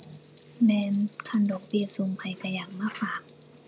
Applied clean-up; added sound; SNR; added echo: none; Bell; 2 dB; none.